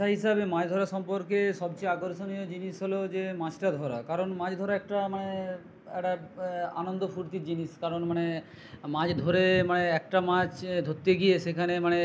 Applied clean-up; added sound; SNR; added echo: none; none; none; none.